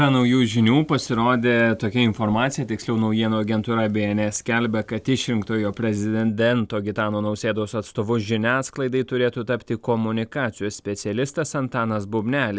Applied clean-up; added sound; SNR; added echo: none; none; none; none.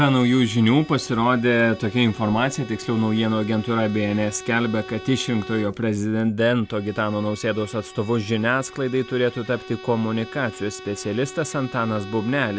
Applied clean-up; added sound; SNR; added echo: none; Bowed string instrument; 17 dB; none.